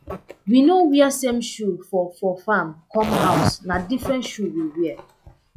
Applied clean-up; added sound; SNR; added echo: classical method log-MMSE.